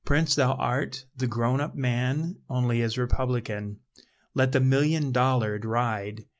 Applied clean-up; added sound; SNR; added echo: none; none; none; none.